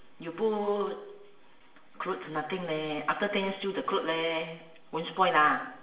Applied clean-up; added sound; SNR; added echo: none; none; none; reverberation time 0.8 s.